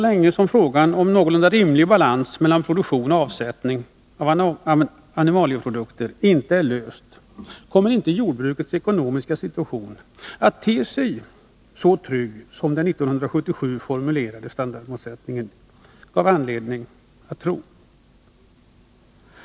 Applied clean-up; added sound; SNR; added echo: none; none; none; none.